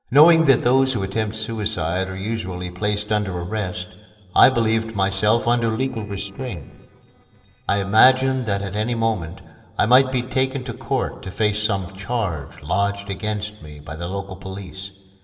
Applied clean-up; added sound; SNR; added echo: neural separator model SepFormer DNS4.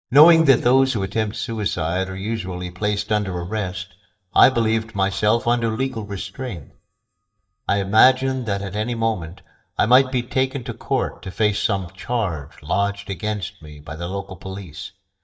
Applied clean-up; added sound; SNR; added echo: neural mask model DeepFilterNet 3.